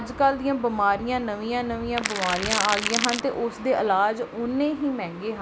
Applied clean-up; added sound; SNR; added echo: none; Crackle; 2 dB; none.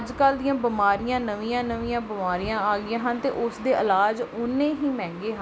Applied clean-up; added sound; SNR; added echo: none; none; none; none.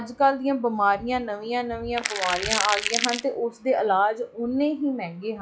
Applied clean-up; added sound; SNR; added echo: classical method log-MMSE.